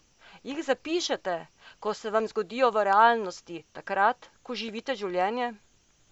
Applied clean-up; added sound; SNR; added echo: none; none; none; none.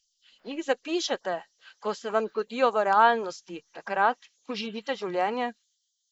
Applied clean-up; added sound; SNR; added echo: neural mask model Resemble Enhance denoiser.